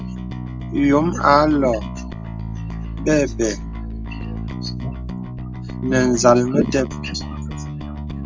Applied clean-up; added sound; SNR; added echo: none; Bass guitar; 7 dB; none.